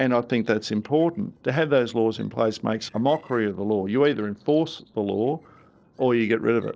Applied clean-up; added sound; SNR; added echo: neural separator model SepFormer DNS4.